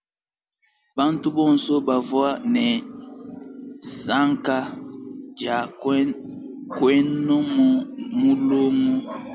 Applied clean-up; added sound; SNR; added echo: none; none; none; none.